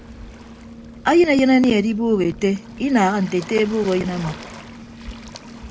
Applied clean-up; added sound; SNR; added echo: none; Waves, surf; 16 dB; none.